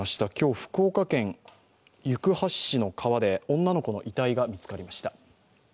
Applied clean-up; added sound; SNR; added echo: none; none; none; none.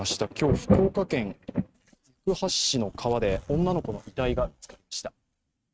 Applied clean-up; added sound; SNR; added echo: neural mask model RNNoise.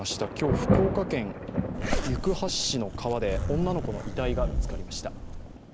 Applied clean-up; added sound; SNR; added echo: none; Thunder / Rain + Zipper (clothing); -1 dB; none.